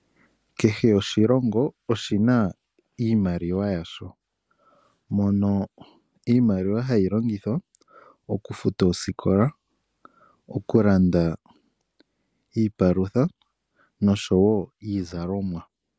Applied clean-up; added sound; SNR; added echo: none; none; none; none.